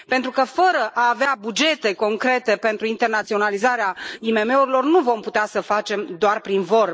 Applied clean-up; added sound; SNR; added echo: neural mask model Resemble Enhance denoiser.